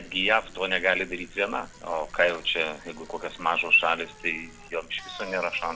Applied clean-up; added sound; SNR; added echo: none; Bicycle + Drawer open or close; 18 dB; none.